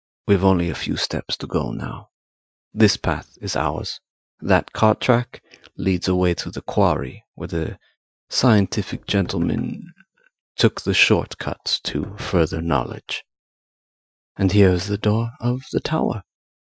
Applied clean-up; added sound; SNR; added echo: classical method Wiener filter.